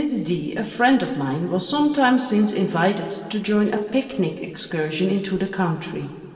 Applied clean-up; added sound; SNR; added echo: none; none; none; reverberation time 2.3 s.